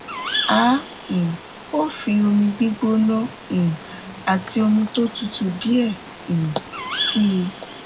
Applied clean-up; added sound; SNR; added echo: none; Bird vocalization, bird call, bird song; 10 dB; reverberation time 0.3 s.